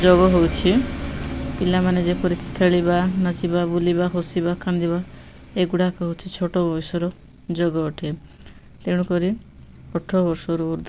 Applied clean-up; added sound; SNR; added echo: none; none; none; none.